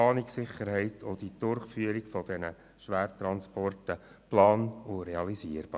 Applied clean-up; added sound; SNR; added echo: none; none; none; none.